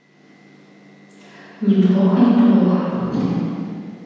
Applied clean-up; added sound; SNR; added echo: none; none; none; reverberation time 2.1 s.